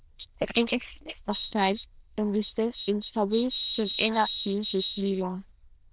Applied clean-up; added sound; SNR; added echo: neural diffusion model UNIVERSE++.